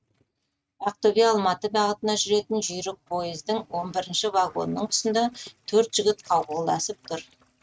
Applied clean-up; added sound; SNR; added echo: neural mask model RNNoise.